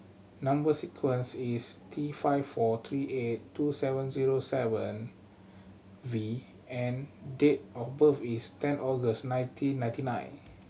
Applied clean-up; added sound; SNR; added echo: none; none; none; none.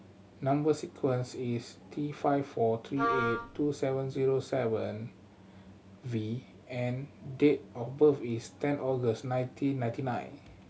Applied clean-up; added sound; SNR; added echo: none; Wind instrument, woodwind instrument; 2 dB; none.